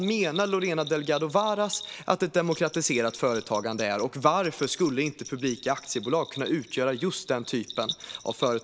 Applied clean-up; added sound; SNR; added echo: none; Bell; 15 dB; none.